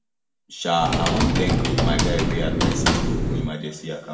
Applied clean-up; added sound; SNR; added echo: none; Typing; -4 dB; reverberation time 2.0 s.